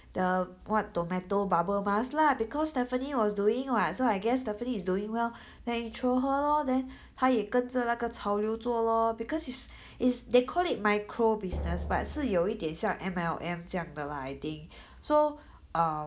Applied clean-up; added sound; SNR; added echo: none; Drum; 9 dB; none.